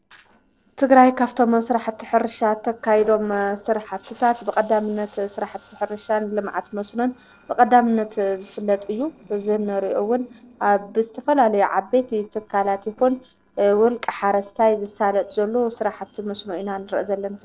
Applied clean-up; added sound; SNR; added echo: neural separator model SepFormer DNS4.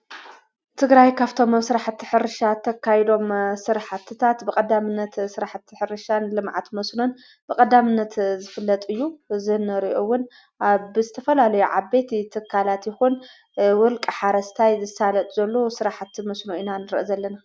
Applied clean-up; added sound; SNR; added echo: none; none; none; none.